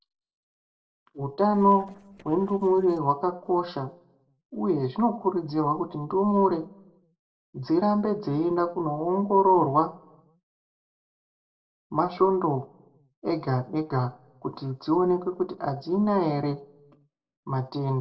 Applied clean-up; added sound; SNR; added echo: neural separator model SepFormer DNS4.